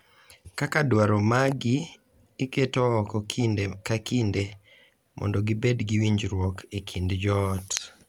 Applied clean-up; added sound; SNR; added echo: none; none; none; none.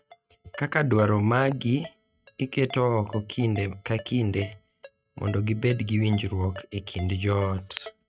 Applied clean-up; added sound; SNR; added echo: neural mask model RNNoise.